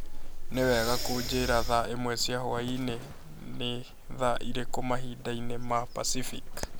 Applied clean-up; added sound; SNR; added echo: none; Livestock, farm animals, working animals + Breathing; 1 dB; none.